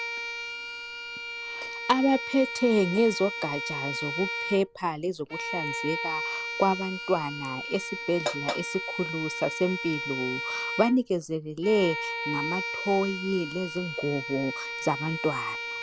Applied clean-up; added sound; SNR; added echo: none; Bowed string instrument; 6 dB; none.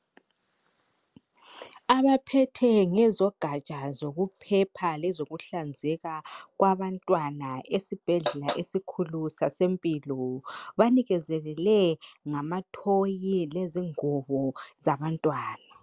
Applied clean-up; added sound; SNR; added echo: none; none; none; none.